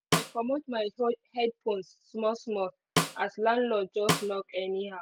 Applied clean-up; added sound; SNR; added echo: none; Snare drum; 2 dB; none.